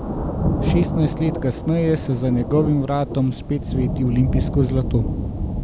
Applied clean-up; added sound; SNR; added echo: none; Thunder; 2 dB; none.